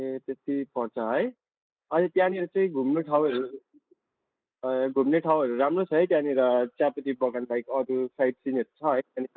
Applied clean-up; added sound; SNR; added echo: neural mask model Resemble Enhance denoiser.